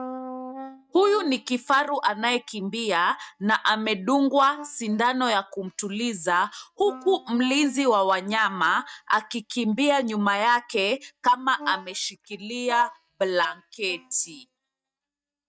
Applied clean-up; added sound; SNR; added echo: neural mask model DeepFilterNet 3.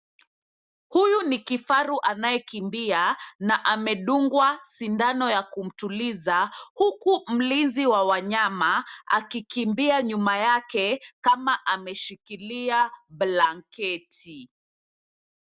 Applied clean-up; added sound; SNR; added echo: none; none; none; none.